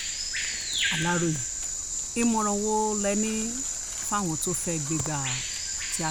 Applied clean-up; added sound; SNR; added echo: none; Bird vocalization, bird call, bird song; 1 dB; none.